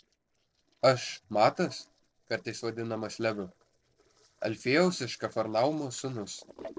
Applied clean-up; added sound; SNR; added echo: neural separator model SepFormer DNS4.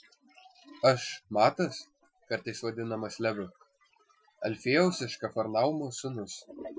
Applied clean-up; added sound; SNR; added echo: classical method Wiener filter.